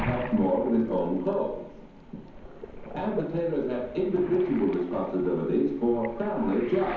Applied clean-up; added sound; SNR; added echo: none; Waves, surf; 13 dB; reverberation time 0.9 s.